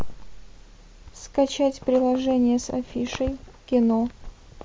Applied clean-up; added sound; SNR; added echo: none; none; none; none.